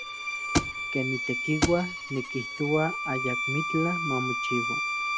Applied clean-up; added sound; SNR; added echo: none; Thump, thud + Bowed string instrument; 0 dB; none.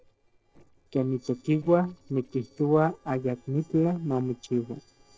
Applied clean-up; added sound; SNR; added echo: neural separator model SepFormer DNS4.